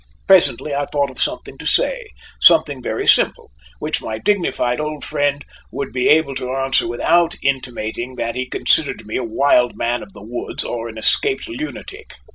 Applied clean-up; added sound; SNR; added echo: none; none; none; none.